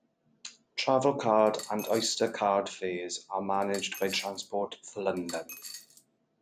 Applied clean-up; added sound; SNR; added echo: none; Coin (dropping); 16 dB; none.